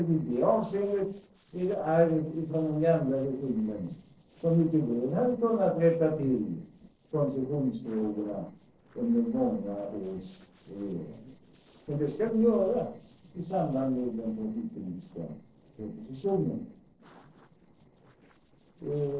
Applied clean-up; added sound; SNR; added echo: neural separator model SepFormer DNS4.